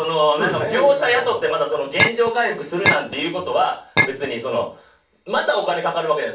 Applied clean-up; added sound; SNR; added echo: none; Chink, clink; 2 dB; reverberation time 0.3 s.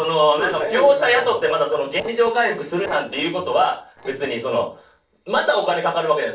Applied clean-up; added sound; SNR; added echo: neural separator model SepFormer DNS4.